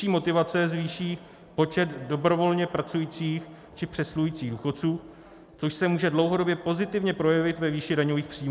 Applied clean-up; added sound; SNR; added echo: none; none; none; none.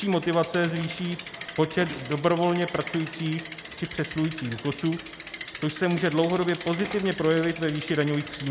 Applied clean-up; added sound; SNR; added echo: none; Bicycle; 13 dB; none.